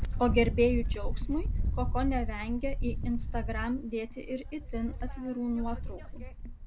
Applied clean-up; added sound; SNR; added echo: none; Wind; 0 dB; none.